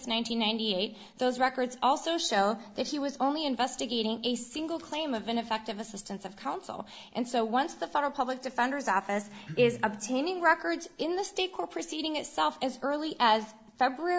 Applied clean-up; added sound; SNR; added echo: none; none; none; none.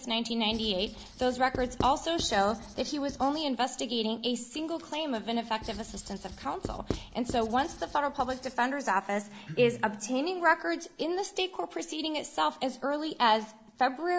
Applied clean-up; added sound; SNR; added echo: none; Writing; 12 dB; none.